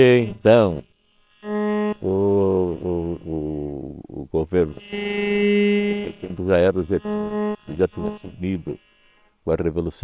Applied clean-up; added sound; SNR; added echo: neural separator model SepFormer WHAM!.